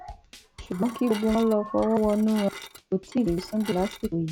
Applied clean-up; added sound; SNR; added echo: none; Dishes, pots, and pans / Glass + Drum / Drum kit; 16 dB; none.